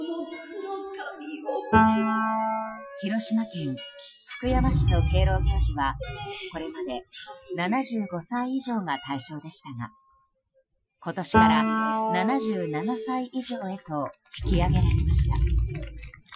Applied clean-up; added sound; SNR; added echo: classical method Wiener filter.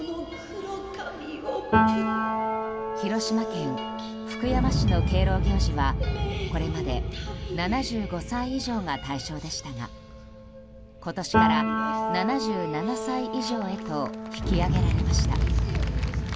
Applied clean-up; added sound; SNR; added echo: none; Explosion + Piano; -4 dB; none.